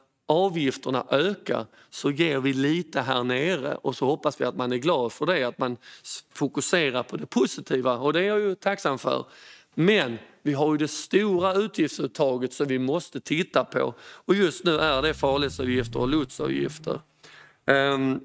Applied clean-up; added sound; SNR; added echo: neural mask model RNNoise.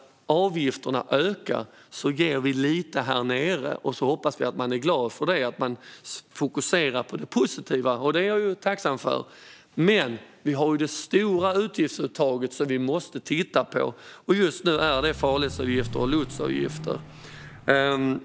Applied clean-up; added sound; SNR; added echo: none; Vehicle; 12 dB; none.